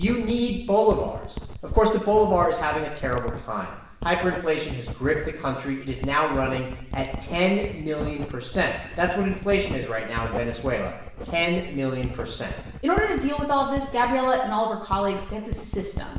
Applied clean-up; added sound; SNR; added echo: none; Writing; 9 dB; reverberation time 0.9 s.